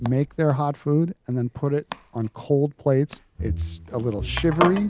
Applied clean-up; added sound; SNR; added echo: none; Domestic sounds, home sounds; 11 dB; none.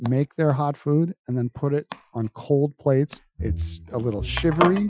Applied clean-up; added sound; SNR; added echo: classical method Wiener filter.